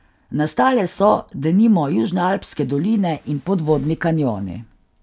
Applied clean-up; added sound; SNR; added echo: none; none; none; none.